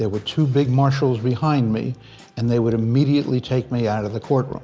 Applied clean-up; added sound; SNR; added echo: none; none; none; none.